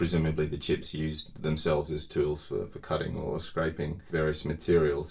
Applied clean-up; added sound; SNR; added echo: none; none; none; reverberation time 0.2 s.